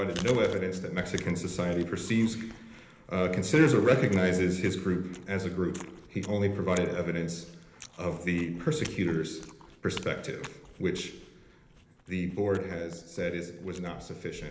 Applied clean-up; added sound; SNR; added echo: none; Chewing, mastication; 20 dB; reverberation time 1.0 s.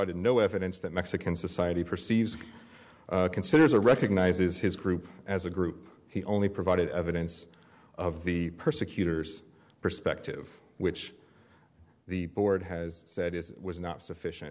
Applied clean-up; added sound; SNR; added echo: none; none; none; none.